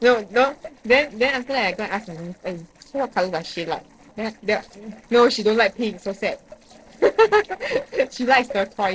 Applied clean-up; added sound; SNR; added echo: neural separator model SepFormer DNS4.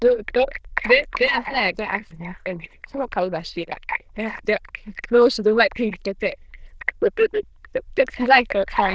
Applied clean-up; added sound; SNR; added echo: neural diffusion model UNIVERSE++.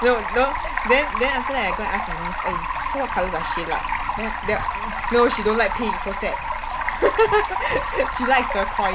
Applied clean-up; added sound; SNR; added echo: none; Stream; 2 dB; none.